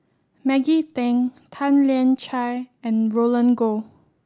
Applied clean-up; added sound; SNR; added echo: none; none; none; none.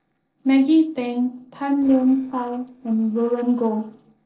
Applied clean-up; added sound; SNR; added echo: neural separator model SepFormer DNS4.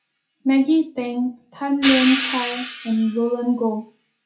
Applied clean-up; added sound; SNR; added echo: classical method WPE with log-MMSE.